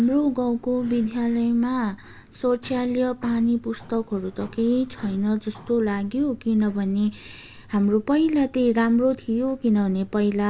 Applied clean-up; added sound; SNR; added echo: none; none; none; none.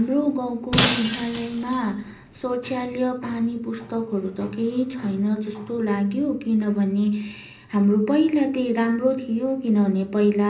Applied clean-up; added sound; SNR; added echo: none; Shatter; 4 dB; reverberation time 0.5 s.